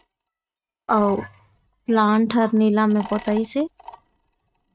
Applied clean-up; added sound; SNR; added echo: neural mask model RNNoise.